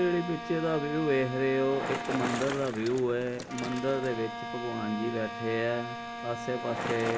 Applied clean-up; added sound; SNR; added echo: none; Bowed string instrument + Bicycle; 6 dB; none.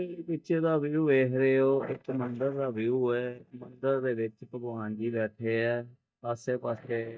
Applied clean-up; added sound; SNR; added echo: neural mask model DeepFilterNet 3.